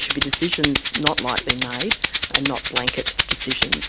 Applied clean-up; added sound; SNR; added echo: none; Rattle (instrument) + Chime; -3 dB; none.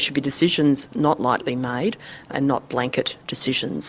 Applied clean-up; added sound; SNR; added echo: none; none; none; none.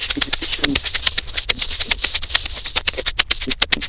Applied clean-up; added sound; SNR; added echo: neural diffusion model UNIVERSE++.